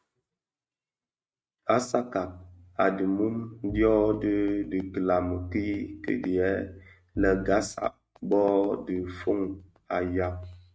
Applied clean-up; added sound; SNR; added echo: neural mask model RNNoise.